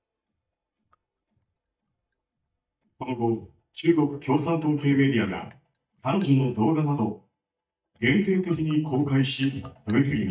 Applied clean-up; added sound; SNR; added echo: neural mask model DeepFilterNet 3.